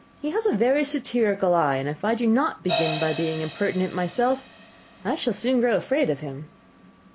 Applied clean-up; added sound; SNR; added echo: none; Crash cymbal; 13 dB; none.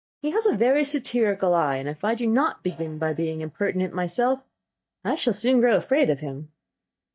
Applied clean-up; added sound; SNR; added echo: neural mask model DeepFilterNet 3.